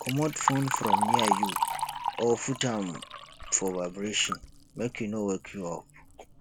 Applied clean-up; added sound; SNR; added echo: none; Liquid; 1 dB; none.